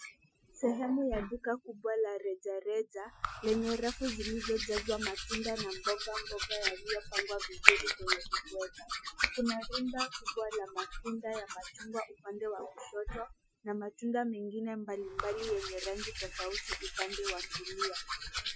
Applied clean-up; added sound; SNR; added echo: classical method Wiener filter.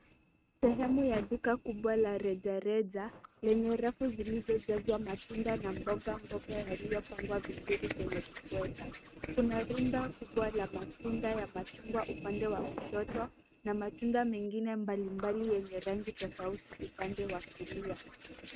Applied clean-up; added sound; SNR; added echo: neural mask model RNNoise.